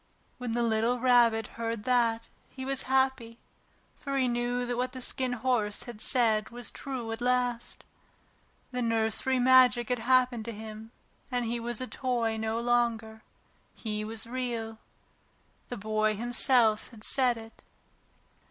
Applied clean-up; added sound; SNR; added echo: none; none; none; none.